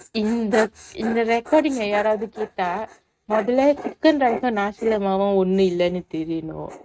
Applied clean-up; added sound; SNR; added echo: neural mask model RNNoise.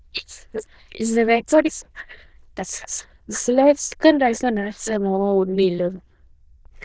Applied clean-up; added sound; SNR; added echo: neural diffusion model UNIVERSE++.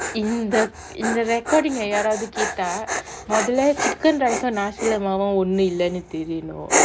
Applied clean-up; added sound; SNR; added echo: none; Dog; 5 dB; none.